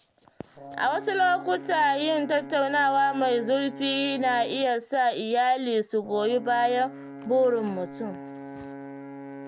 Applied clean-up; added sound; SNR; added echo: none; Brass instrument; 15 dB; none.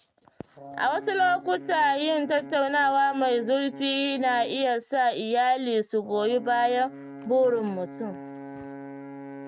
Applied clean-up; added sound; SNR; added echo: neural mask model RNNoise.